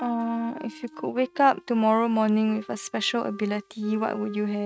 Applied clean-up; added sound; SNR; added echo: neural mask model RNNoise.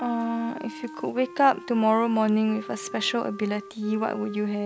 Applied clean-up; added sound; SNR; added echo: none; Wind instrument, woodwind instrument; 15 dB; none.